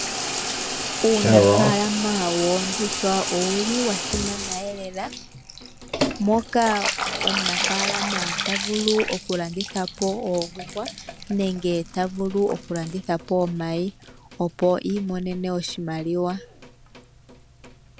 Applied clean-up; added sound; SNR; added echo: none; Bathtub (filling or washing) / Water tap, faucet; 1 dB; none.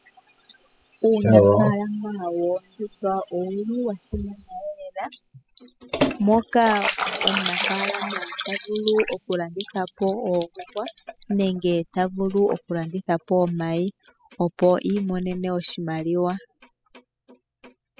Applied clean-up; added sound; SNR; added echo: classical method spectral subtraction.